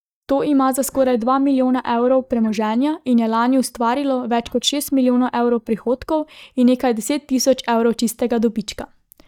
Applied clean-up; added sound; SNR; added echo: neural mask model DeepFilterNet 3.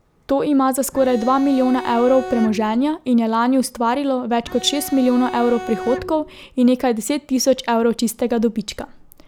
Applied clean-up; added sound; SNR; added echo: none; Bowed string instrument; 12 dB; none.